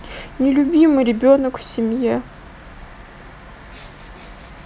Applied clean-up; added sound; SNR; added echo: none; none; none; none.